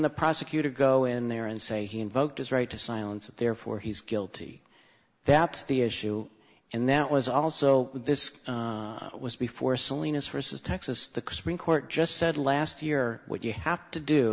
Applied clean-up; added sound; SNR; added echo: none; none; none; none.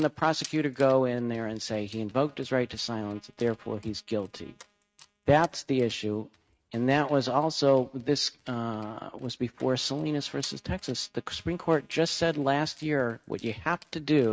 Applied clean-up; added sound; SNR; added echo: neural mask model RNNoise.